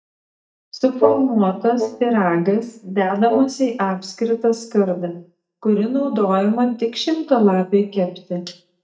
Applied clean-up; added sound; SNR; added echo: neural mask model DeepFilterNet 3.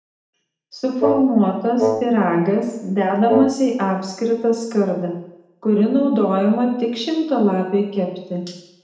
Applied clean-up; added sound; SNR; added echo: none; Wind instrument, woodwind instrument; 3 dB; reverberation time 0.8 s.